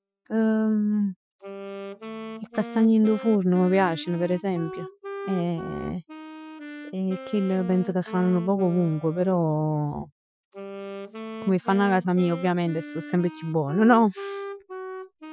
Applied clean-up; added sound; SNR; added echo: classical method Wiener filter.